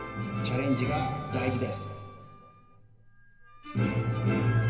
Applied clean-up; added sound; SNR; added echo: none; Wind instrument, woodwind instrument; 17 dB; reverberation time 2.3 s.